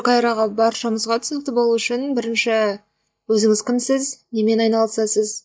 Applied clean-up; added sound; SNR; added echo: neural mask model DeepFilterNet 3.